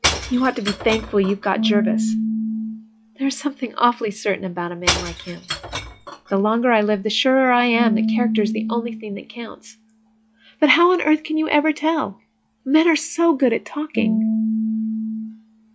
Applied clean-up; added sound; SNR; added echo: classical method log-MMSE.